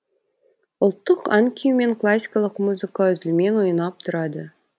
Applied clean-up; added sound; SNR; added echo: none; none; none; none.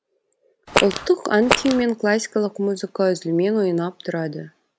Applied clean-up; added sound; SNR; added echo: none; Fart; 0 dB; none.